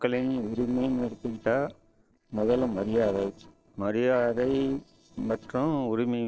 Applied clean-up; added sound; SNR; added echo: neural separator model SepFormer DNS4.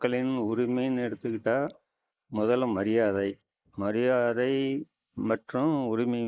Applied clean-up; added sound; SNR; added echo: neural mask model Resemble Enhance denoiser.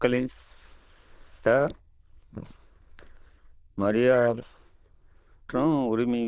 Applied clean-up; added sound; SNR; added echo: neural diffusion model UNIVERSE++.